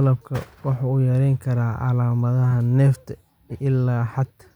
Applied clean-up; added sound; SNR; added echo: none; none; none; none.